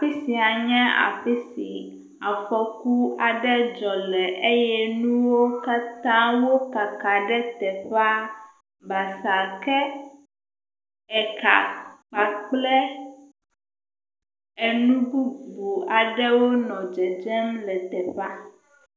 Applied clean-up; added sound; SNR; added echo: none; none; none; none.